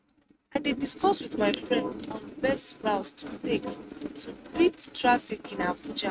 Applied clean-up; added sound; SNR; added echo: neural mask model RNNoise.